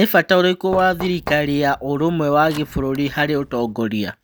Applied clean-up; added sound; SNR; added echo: none; Knock; 17 dB; none.